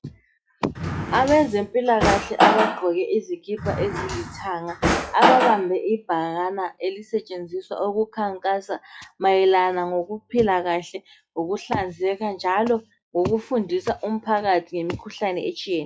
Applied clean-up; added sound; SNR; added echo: classical method log-MMSE.